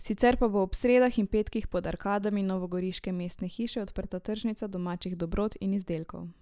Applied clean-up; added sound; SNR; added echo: neural mask model Resemble Enhance denoiser.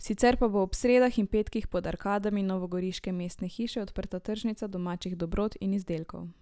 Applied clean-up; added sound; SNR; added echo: none; none; none; none.